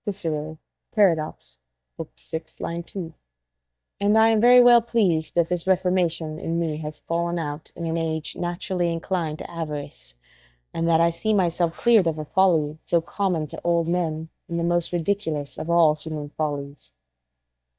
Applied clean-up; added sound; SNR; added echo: neural mask model DeepFilterNet 3.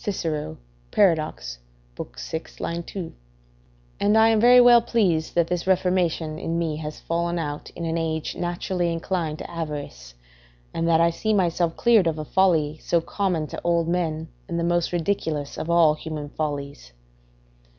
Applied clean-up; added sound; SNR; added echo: none; none; none; none.